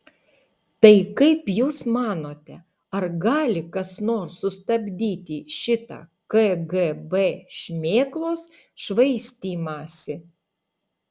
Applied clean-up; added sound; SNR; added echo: none; none; none; none.